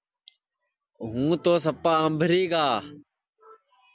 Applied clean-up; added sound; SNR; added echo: none; none; none; none.